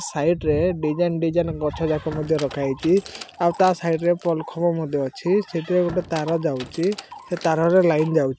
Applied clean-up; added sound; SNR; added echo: none; Squeak; 19 dB; none.